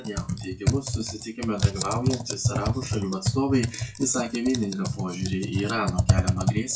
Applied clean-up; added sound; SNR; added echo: classical method WPE with log-MMSE.